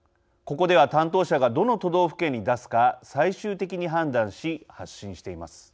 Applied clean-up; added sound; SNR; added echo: none; none; none; none.